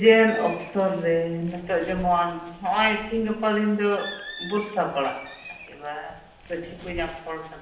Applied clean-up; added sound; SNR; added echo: none; Bird; 18 dB; reverberation time 0.8 s.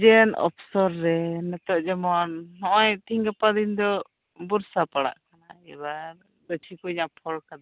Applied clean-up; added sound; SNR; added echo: none; none; none; none.